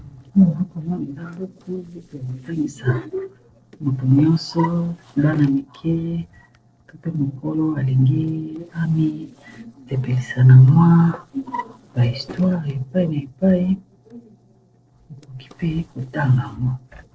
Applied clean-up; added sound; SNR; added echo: neural separator model SepFormer DNS4.